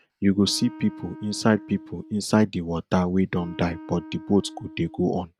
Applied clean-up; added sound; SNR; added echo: none; Wind instrument, woodwind instrument; 18 dB; none.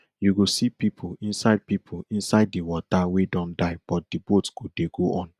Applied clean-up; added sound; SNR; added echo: none; none; none; none.